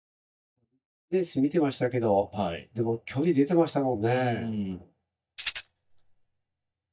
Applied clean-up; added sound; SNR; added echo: neural mask model DeepFilterNet 3.